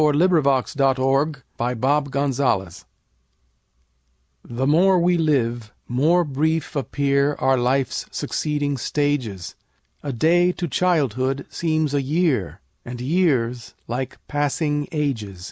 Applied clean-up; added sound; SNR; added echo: none; none; none; none.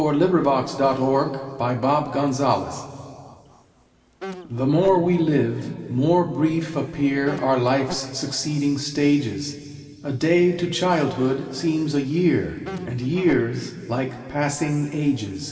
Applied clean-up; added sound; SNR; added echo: none; Insect; 17 dB; reverberation time 2.5 s.